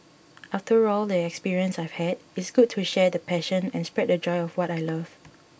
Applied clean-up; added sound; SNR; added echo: none; none; none; none.